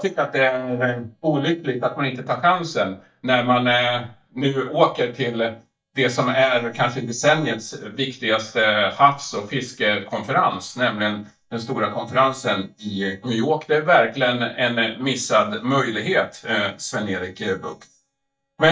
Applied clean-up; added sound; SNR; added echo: neural mask model DeepFilterNet 3.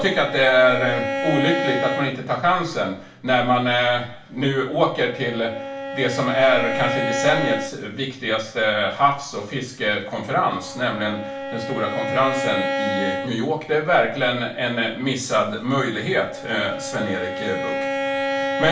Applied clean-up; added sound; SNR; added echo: none; Bowed string instrument; 6 dB; reverberation time 0.3 s.